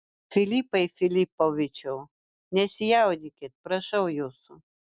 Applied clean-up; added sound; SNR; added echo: none; none; none; none.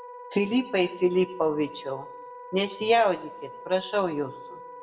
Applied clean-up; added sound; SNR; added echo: none; Wind instrument, woodwind instrument; 15 dB; reverberation time 0.5 s.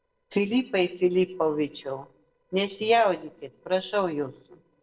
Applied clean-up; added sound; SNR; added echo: neural separator model SepFormer DNS4.